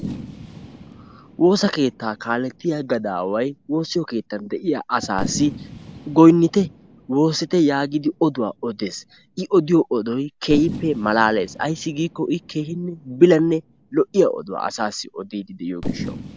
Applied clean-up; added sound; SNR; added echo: none; Fireworks; 15 dB; none.